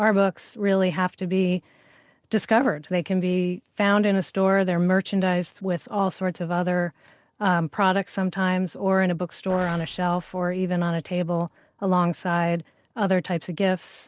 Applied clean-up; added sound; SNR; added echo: neural separator model SepFormer DNS4.